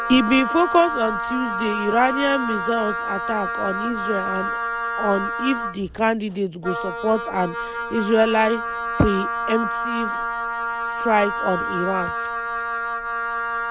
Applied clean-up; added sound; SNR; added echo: none; Wind instrument, woodwind instrument; 3 dB; none.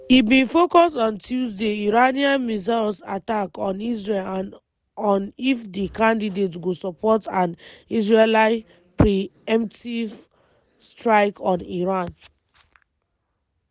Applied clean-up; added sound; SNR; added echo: none; none; none; none.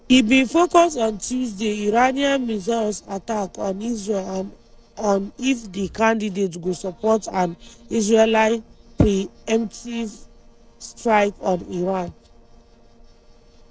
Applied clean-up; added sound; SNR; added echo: neural separator model SepFormer DNS4.